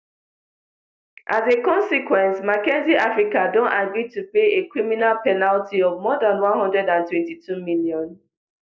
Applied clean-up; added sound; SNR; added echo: none; none; none; none.